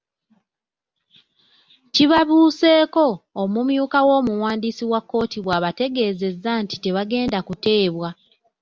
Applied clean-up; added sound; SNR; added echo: none; none; none; none.